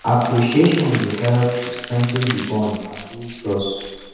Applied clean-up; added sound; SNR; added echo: none; Crumpling, crinkling; 14 dB; reverberation time 1.0 s.